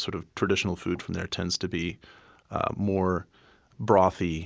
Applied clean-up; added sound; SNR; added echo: none; none; none; none.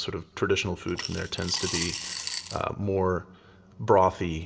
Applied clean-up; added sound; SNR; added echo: none; Coin (dropping) / Glass; 7 dB; reverberation time 2.3 s.